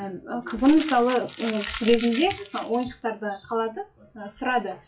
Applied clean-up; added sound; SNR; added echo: classical method WPE with log-MMSE.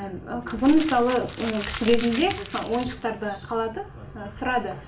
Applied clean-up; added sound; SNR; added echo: none; Crumpling, crinkling; 13 dB; reverberation time 0.3 s.